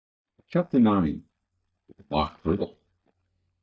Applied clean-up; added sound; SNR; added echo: neural mask model DeepFilterNet 3.